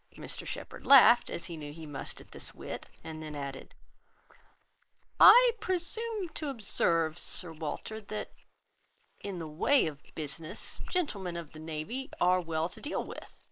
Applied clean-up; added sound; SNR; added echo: neural mask model Resemble Enhance denoiser.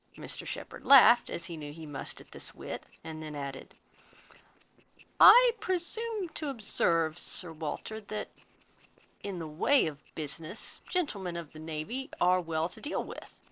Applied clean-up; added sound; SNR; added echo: neural separator model SepFormer DNS4.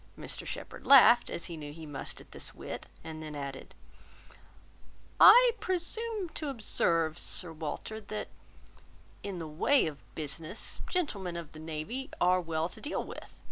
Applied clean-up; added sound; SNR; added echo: none; none; none; none.